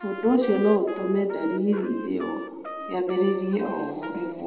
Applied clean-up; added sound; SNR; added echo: none; Trumpet; 14 dB; reverberation time 1.8 s.